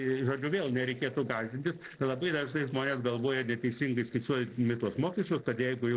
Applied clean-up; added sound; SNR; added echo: neural separator model SepFormer DNS4.